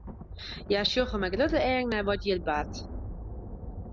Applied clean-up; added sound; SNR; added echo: none; Thunder; 8 dB; none.